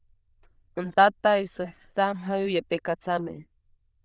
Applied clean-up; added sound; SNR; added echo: neural diffusion model UNIVERSE++.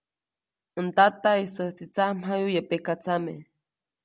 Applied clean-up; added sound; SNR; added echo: none; none; none; none.